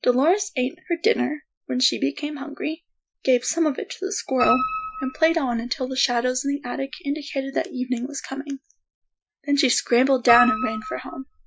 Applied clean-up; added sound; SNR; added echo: classical method Wiener filter.